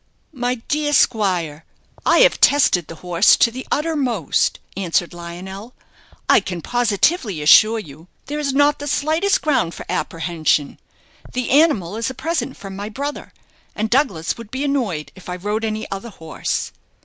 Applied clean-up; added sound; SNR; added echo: none; none; none; none.